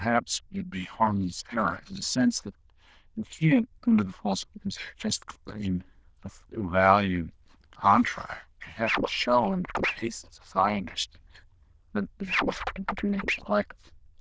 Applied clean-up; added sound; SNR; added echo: neural diffusion model UNIVERSE++.